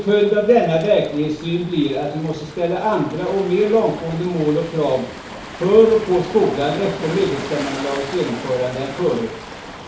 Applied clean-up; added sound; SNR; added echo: none; Waves, surf; 14 dB; reverberation time 0.6 s.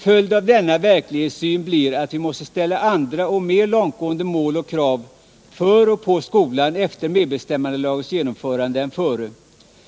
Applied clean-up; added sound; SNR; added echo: none; none; none; none.